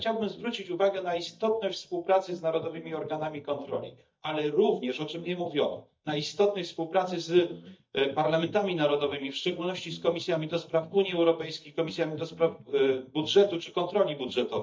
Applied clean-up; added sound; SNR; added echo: neural mask model DeepFilterNet 3.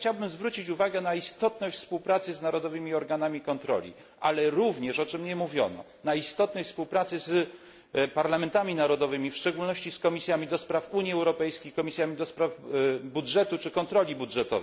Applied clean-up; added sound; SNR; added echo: none; none; none; none.